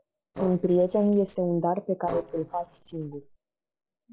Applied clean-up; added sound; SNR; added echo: neural separator model SepFormer DNS4.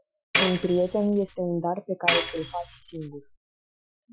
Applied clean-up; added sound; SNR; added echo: classical method Wiener filter.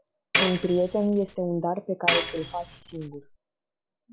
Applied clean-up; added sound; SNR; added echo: none; Tambourine; 2 dB; none.